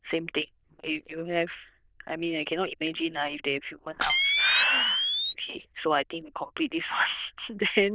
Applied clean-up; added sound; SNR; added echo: neural diffusion model UNIVERSE++.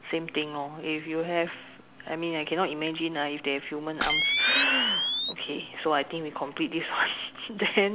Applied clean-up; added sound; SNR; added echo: none; Camera; 0 dB; none.